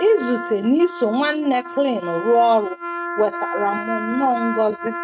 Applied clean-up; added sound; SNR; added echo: neural mask model RNNoise.